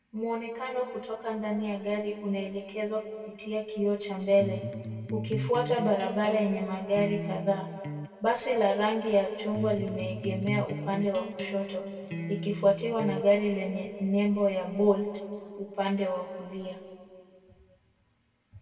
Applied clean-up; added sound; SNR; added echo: none; Electric guitar; 6 dB; reverberation time 2.0 s.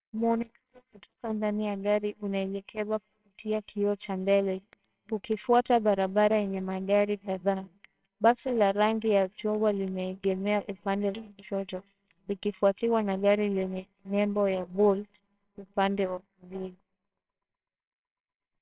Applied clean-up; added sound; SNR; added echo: neural separator model SepFormer WHAMR!.